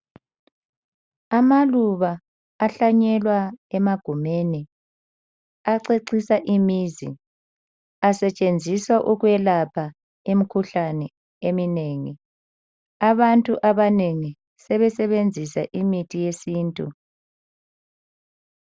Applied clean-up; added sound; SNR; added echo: none; none; none; none.